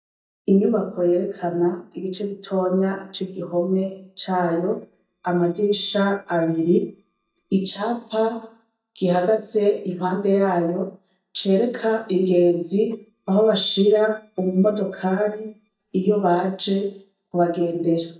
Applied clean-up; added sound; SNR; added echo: neural mask model DeepFilterNet 3.